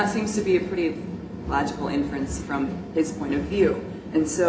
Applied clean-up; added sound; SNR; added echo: none; none; none; reverberation time 0.3 s.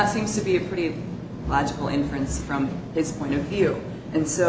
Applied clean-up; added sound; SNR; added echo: none; none; none; none.